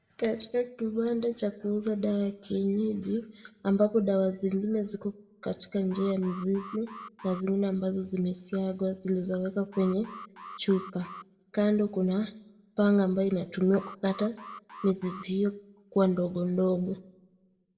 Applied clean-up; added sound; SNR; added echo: none; Alarm; 16 dB; reverberation time 0.5 s.